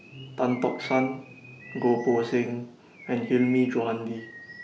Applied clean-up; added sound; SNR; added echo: none; Bird vocalization, bird call, bird song; 17 dB; none.